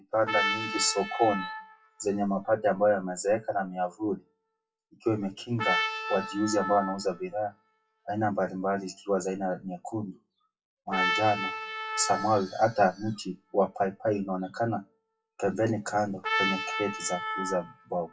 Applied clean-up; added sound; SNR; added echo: classical method WPE with log-MMSE.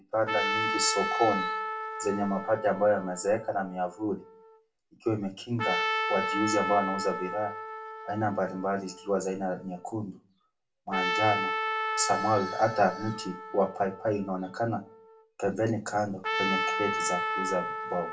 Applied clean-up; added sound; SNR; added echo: none; Trumpet; 3 dB; reverberation time 0.2 s.